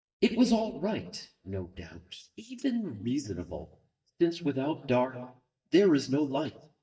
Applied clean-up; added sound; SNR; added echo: neural mask model DeepFilterNet 3.